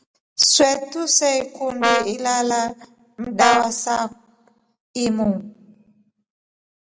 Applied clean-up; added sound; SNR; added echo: none; Brass instrument; -2 dB; none.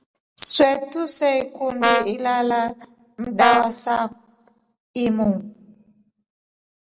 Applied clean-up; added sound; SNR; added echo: neural separator model SepFormer DNS4.